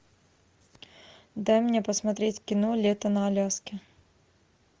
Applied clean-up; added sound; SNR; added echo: none; none; none; none.